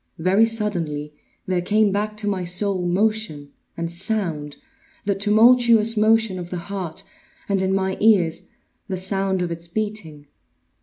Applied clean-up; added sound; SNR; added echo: none; none; none; none.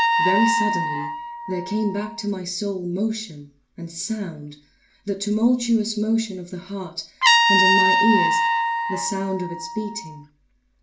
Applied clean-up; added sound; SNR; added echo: none; Trumpet; -1 dB; reverberation time 0.3 s.